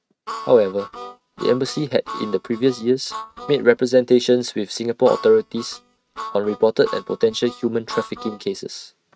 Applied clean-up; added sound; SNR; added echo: neural mask model RNNoise.